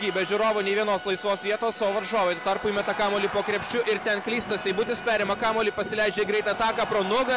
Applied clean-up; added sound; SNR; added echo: none; Bowed string instrument; 16 dB; none.